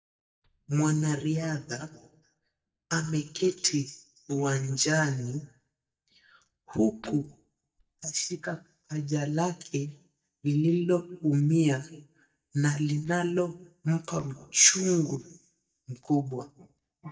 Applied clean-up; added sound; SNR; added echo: neural mask model DeepFilterNet 3.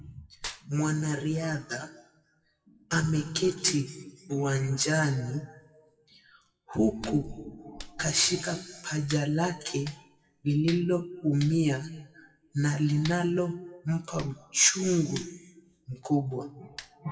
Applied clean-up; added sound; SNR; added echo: classical method WPE with log-MMSE.